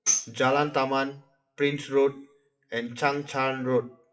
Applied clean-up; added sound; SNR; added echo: classical method WPE with log-MMSE.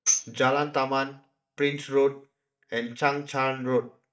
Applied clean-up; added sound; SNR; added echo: neural mask model DeepFilterNet 3.